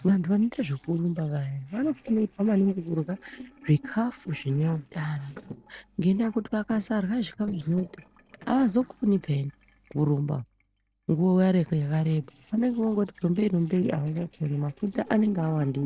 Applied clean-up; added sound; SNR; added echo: neural separator model SepFormer DNS4.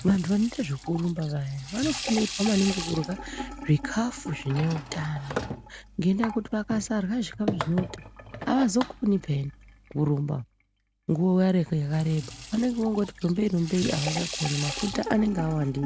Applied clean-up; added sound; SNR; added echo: none; Sink (filling or washing) / Water tap, faucet; 10 dB; none.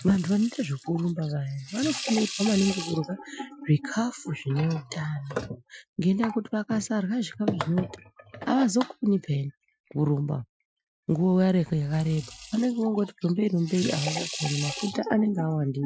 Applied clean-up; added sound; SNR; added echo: classical method Wiener filter.